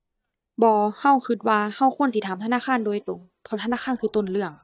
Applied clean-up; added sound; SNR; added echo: neural mask model DeepFilterNet 3.